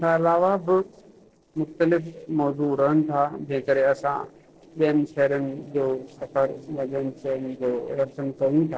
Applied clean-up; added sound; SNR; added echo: neural separator model SepFormer DNS4.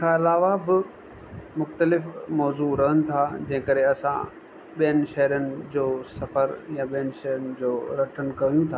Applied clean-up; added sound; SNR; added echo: none; none; none; none.